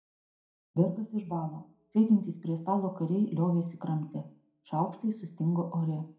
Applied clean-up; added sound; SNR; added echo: none; none; none; reverberation time 0.4 s.